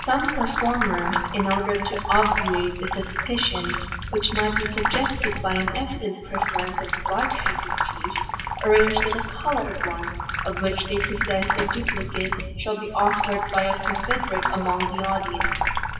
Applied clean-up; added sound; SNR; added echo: none; Sink (filling or washing) / Water tap, faucet; 1 dB; reverberation time 1.3 s.